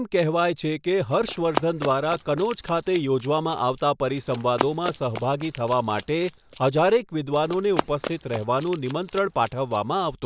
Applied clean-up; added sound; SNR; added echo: none; Run; 12 dB; none.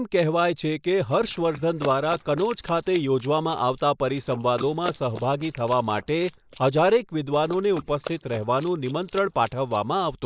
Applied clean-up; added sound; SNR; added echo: neural mask model Resemble Enhance denoiser.